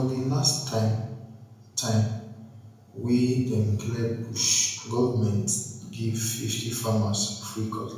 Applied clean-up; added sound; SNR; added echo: none; none; none; reverberation time 0.9 s.